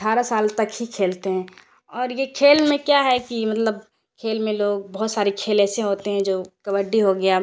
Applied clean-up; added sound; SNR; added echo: none; none; none; none.